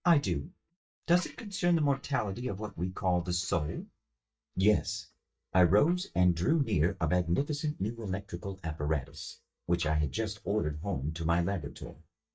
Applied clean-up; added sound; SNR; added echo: neural mask model DeepFilterNet 3.